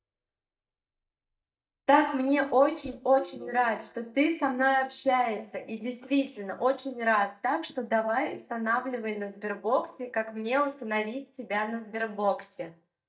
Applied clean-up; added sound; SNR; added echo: neural mask model DeepFilterNet 3.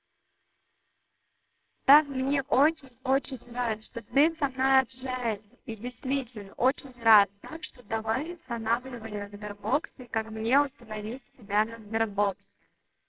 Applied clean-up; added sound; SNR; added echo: neural separator model SepFormer WHAMR!.